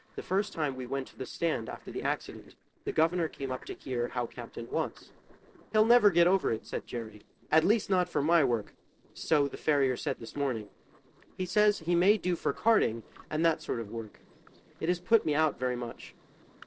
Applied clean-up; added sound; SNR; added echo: neural separator model SepFormer DNS4.